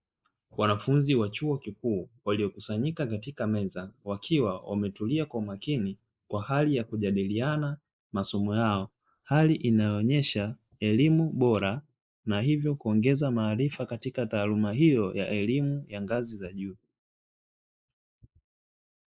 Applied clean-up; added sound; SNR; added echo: neural mask model Resemble Enhance denoiser.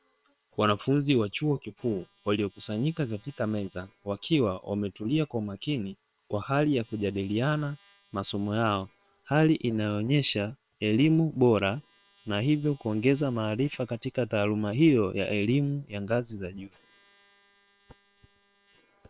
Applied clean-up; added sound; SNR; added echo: neural separator model SepFormer WHAM!.